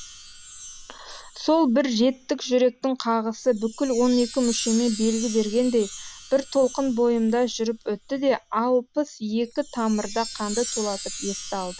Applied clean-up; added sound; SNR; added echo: none; Chime; 14 dB; none.